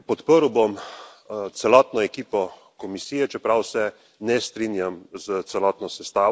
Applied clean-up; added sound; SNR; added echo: none; none; none; none.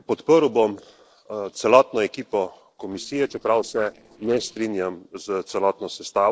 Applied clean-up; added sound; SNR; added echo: neural separator model SepFormer DNS4.